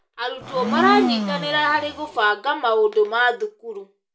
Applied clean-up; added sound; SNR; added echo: none; Domestic sounds, home sounds; 4 dB; reverberation time 0.2 s.